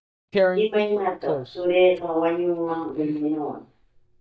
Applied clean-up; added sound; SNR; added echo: neural mask model DeepFilterNet 3.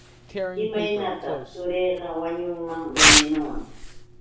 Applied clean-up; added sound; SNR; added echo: none; Tearing; -3 dB; reverberation time 0.6 s.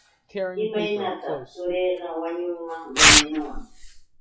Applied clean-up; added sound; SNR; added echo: classical method WPE with log-MMSE.